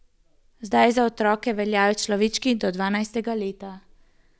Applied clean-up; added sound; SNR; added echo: none; none; none; none.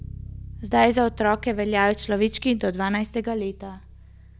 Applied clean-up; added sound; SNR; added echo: none; Bass guitar; 16 dB; none.